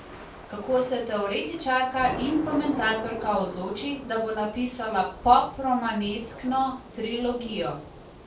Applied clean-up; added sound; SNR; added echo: none; Thunder / Rain; 13 dB; reverberation time 0.3 s.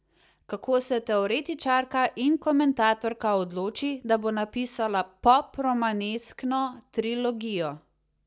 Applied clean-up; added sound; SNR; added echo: none; none; none; none.